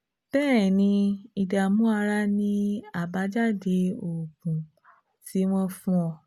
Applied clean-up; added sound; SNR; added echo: none; none; none; none.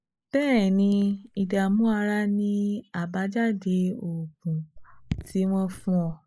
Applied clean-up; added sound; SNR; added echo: neural mask model Resemble Enhance denoiser.